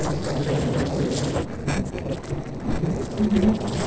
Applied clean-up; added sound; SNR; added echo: neural separator model SepFormer DNS4.